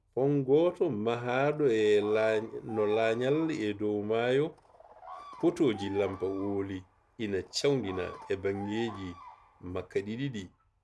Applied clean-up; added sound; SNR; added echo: none; Bird vocalization, bird call, bird song; 19 dB; none.